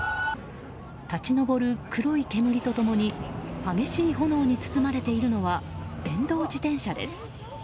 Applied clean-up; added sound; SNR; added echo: none; none; none; none.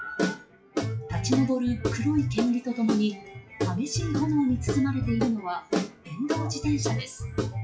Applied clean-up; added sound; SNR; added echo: classical method WPE with log-MMSE.